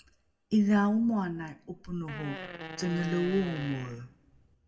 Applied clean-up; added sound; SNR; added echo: none; Fart; 12 dB; reverberation time 0.5 s.